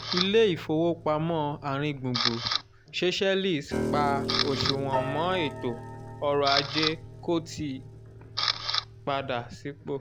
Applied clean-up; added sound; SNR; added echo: none; Piano + Camera; 4 dB; none.